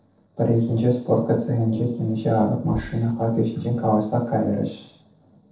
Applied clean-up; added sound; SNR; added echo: neural separator model SepFormer DNS4.